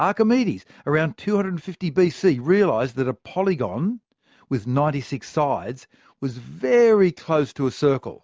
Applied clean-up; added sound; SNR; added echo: none; none; none; none.